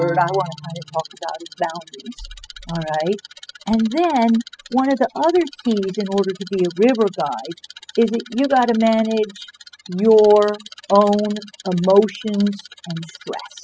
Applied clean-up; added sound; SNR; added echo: classical method spectral subtraction.